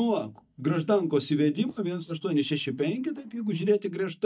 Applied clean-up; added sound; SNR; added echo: neural mask model DeepFilterNet 3.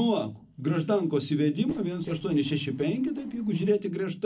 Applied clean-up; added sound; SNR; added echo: neural separator model SepFormer DNS4.